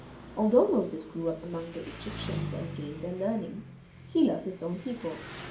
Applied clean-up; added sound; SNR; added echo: none; Engine; 11 dB; reverberation time 0.5 s.